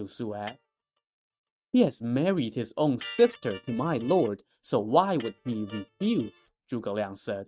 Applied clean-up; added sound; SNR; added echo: neural mask model RNNoise.